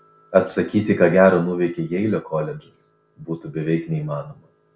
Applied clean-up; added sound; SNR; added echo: none; none; none; none.